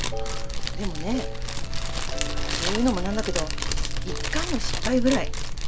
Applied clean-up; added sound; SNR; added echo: none; Fire; -4 dB; none.